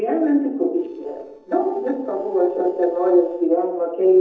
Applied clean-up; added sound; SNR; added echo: neural separator model SepFormer DNS4.